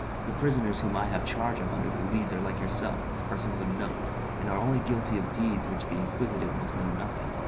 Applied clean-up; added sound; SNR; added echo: none; Cricket; 1 dB; none.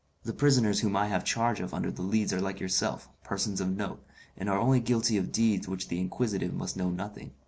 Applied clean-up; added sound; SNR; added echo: none; none; none; none.